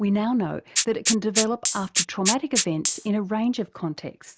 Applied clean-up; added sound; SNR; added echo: none; Rattle (instrument); 2 dB; none.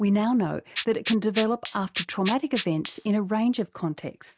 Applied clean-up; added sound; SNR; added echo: neural mask model RNNoise.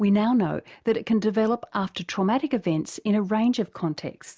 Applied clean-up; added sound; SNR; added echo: none; none; none; none.